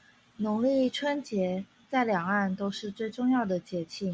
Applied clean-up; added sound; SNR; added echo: none; none; none; none.